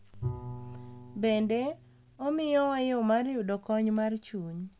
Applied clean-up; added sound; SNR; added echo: none; Bowed string instrument; 15 dB; none.